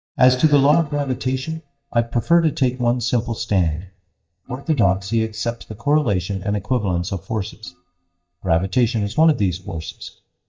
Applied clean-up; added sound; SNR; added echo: neural mask model DeepFilterNet 3.